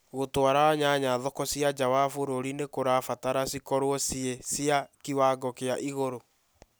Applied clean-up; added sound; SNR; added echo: none; none; none; none.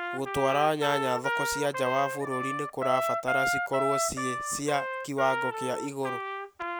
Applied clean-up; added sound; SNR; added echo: none; Trumpet; 2 dB; none.